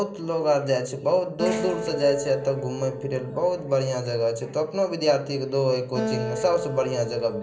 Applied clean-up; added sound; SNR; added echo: none; Acoustic guitar; 9 dB; reverberation time 0.5 s.